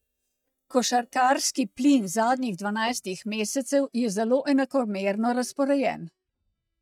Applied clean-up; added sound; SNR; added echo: neural mask model DeepFilterNet 3.